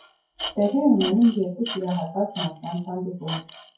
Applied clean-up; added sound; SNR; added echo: classical method WPE with log-MMSE.